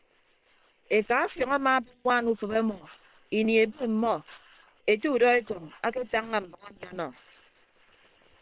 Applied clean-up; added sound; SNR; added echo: neural separator model SepFormer WHAM!.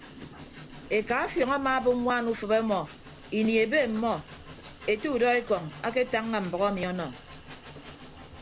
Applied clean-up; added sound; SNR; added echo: none; Train; 17 dB; none.